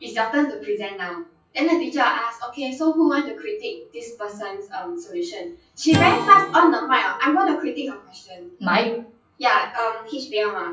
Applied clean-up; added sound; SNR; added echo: classical method WPE with log-MMSE.